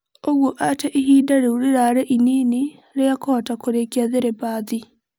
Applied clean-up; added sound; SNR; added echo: none; none; none; none.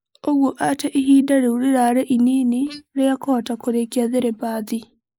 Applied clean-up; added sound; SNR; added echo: neural mask model Resemble Enhance denoiser.